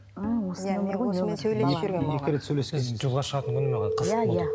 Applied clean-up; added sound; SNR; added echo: none; Bowed string instrument; 19 dB; none.